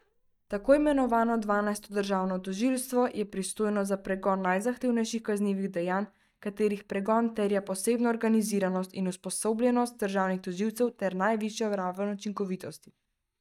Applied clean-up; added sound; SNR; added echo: neural mask model DeepFilterNet 3.